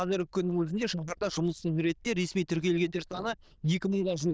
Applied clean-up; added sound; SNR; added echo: neural diffusion model UNIVERSE++.